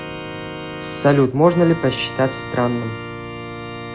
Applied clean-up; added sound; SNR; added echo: none; Organ; 10 dB; none.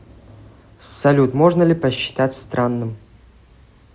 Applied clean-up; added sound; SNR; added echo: none; none; none; none.